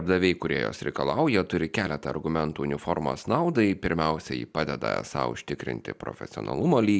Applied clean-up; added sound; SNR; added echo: none; none; none; none.